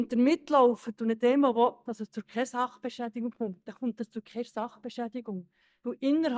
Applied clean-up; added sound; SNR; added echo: neural mask model DeepFilterNet 3.